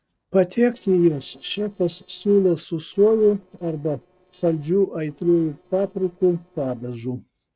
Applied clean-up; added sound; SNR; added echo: neural separator model SepFormer DNS4.